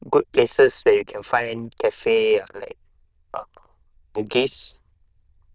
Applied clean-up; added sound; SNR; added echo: neural diffusion model UNIVERSE++.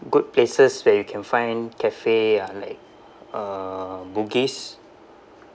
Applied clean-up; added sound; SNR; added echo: none; none; none; none.